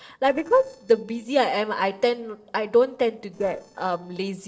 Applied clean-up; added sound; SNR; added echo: neural separator model SepFormer DNS4.